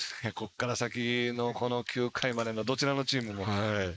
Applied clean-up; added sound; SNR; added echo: neural mask model Resemble Enhance denoiser.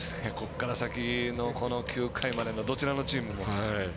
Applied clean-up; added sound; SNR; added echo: none; Subway, metro, underground; 13 dB; none.